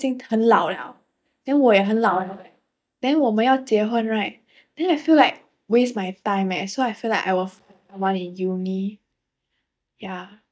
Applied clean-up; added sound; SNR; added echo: neural mask model DeepFilterNet 3.